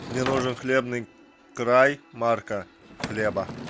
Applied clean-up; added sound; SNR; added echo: none; Sliding door / Wood; 12 dB; none.